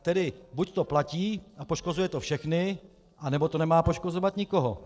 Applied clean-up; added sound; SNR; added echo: neural separator model SepFormer DNS4.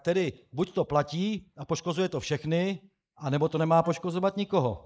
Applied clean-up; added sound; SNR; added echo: neural mask model Resemble Enhance denoiser.